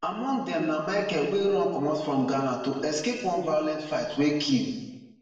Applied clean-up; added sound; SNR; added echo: none; none; none; reverberation time 1.1 s.